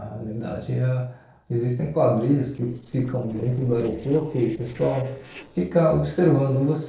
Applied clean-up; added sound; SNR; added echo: neural separator model SepFormer DNS4.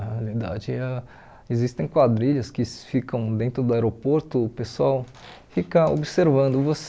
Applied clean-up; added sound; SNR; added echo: none; none; none; none.